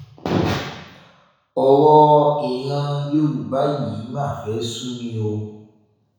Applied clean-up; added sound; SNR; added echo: none; none; none; reverberation time 1.1 s.